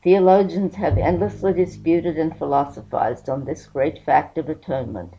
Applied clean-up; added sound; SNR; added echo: none; Bowed string instrument; 11 dB; none.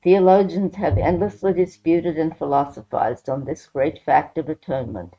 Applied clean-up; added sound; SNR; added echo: neural mask model RNNoise.